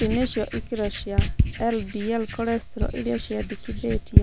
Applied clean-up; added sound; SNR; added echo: none; Writing; -2 dB; none.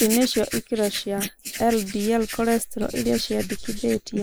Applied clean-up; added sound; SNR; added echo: neural mask model Resemble Enhance denoiser.